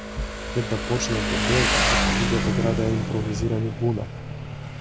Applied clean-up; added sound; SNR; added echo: none; Motorcycle; -2 dB; none.